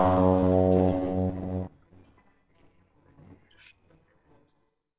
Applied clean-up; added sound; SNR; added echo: neural separator model SepFormer WHAMR!.